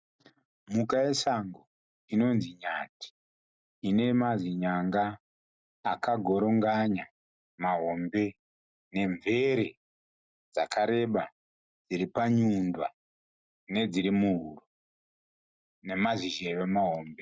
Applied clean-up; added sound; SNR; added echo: none; none; none; none.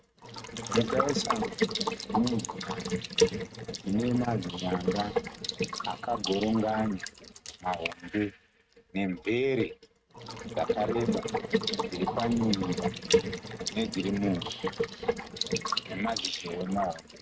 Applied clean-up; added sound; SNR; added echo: neural mask model RNNoise.